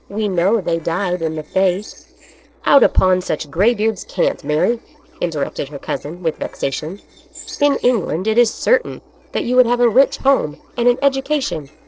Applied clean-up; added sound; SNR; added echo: neural separator model SepFormer DNS4.